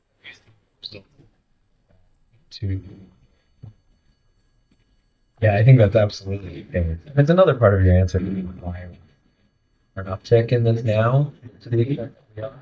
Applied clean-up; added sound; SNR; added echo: neural mask model DeepFilterNet 3.